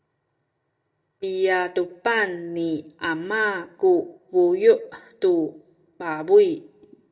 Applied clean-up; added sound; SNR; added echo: none; none; none; reverberation time 0.5 s.